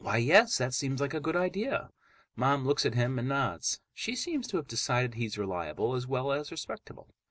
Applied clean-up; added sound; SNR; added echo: none; none; none; none.